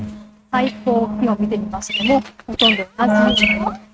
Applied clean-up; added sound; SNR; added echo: neural mask model RNNoise.